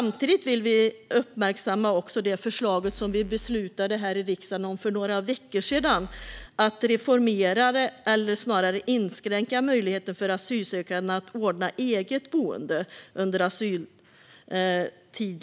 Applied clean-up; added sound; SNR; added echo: none; Bass drum / Keyboard (musical); 17 dB; none.